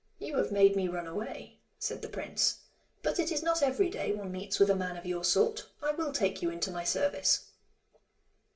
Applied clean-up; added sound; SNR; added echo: none; none; none; reverberation time 0.2 s.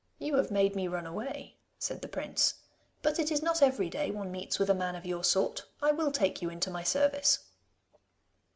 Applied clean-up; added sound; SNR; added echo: none; none; none; none.